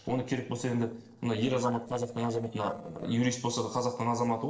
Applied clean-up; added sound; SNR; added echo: neural separator model SepFormer DNS4.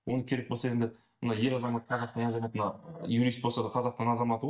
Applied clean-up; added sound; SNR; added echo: neural mask model DeepFilterNet 3.